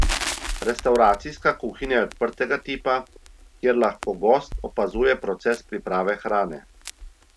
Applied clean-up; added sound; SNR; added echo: none; Crackle; 9 dB; none.